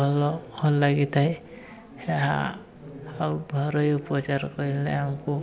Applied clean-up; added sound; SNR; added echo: none; none; none; none.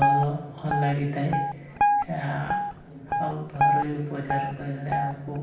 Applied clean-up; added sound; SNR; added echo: none; Guitar; -3 dB; reverberation time 0.9 s.